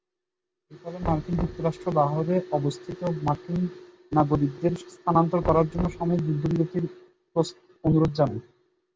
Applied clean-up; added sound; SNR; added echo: none; Knock; 14 dB; none.